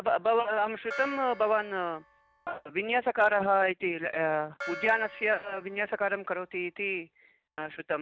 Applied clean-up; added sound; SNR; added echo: none; Gong; 17 dB; none.